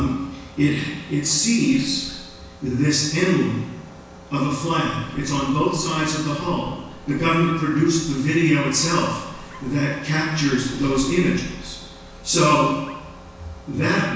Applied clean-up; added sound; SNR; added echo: none; Dog; 20 dB; reverberation time 1.1 s.